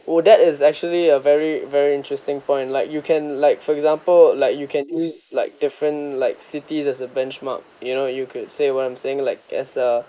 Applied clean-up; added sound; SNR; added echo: neural mask model Resemble Enhance denoiser.